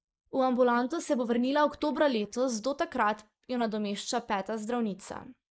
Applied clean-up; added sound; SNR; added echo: neural mask model Resemble Enhance denoiser.